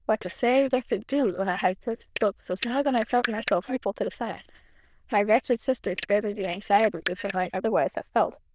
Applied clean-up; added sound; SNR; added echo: neural diffusion model UNIVERSE++.